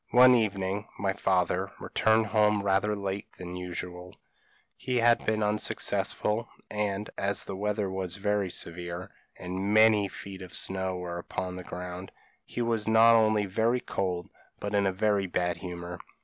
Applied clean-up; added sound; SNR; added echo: none; none; none; none.